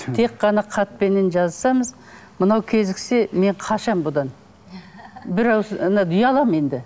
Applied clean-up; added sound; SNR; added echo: none; none; none; none.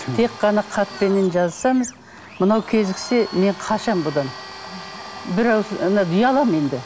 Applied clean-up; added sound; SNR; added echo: none; Domestic sounds, home sounds; 16 dB; none.